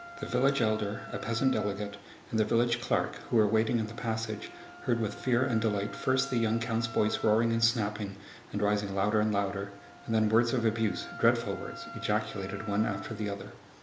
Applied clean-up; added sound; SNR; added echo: none; Wind instrument, woodwind instrument; 17 dB; none.